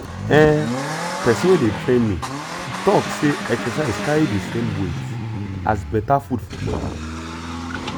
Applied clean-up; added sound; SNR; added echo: none; Accelerating, revving, vroom; 6 dB; none.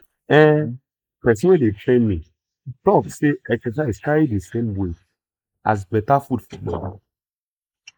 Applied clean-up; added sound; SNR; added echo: neural mask model Resemble Enhance denoiser.